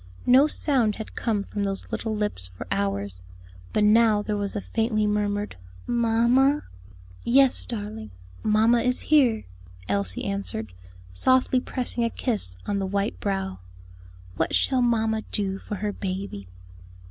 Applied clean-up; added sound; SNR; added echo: none; none; none; none.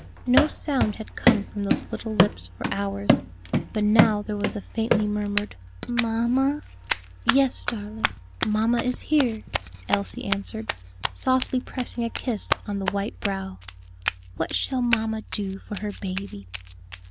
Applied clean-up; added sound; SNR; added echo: none; Run; 2 dB; none.